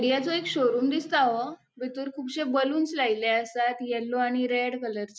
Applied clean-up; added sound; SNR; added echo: none; none; none; none.